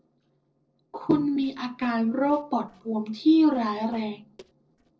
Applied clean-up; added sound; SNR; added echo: neural separator model SepFormer DNS4.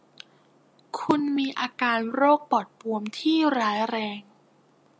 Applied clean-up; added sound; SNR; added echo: none; none; none; none.